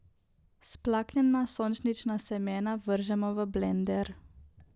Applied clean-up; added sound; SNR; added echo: none; none; none; none.